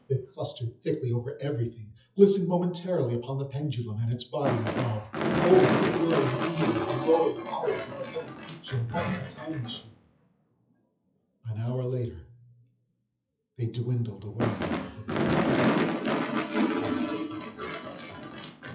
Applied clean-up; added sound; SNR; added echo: classical method WPE with log-MMSE.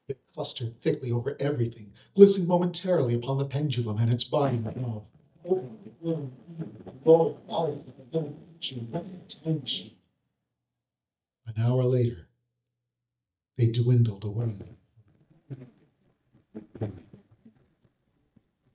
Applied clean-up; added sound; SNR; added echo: neural mask model DeepFilterNet 3.